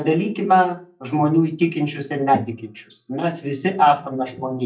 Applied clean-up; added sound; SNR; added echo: neural mask model DeepFilterNet 3.